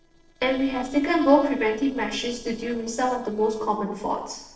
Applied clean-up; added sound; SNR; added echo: neural separator model SepFormer DNS4.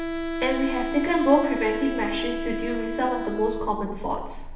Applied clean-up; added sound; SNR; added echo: none; Wind instrument, woodwind instrument; 6 dB; reverberation time 0.8 s.